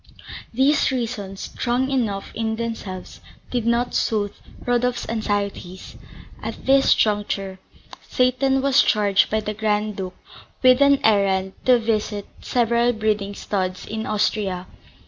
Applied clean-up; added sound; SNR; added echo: none; none; none; none.